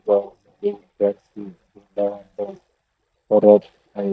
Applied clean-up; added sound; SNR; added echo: neural mask model DeepFilterNet 3.